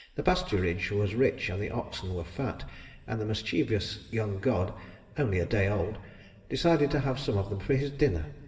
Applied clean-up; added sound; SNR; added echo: none; none; none; reverberation time 1.7 s.